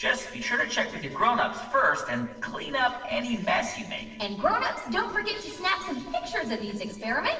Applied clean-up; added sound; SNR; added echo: neural separator model SepFormer DNS4.